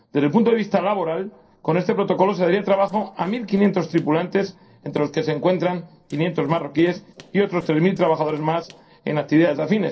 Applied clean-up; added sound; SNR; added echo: neural separator model SepFormer DNS4.